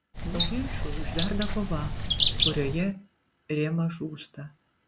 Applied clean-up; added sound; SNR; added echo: none; Bird; -4 dB; none.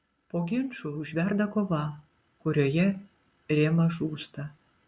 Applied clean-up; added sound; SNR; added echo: none; none; none; none.